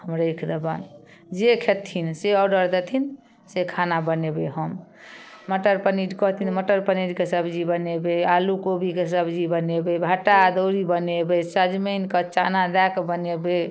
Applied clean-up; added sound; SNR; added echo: neural separator model SepFormer DNS4.